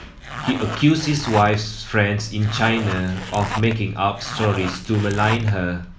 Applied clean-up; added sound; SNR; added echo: none; Zipper (clothing); 10 dB; none.